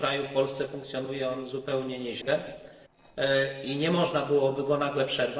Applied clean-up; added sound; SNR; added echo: neural separator model SepFormer DNS4.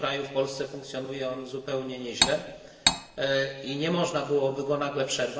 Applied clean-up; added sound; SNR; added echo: none; Cutlery, silverware; -2 dB; reverberation time 2.4 s.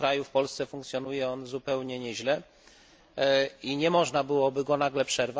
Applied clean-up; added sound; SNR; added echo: none; none; none; none.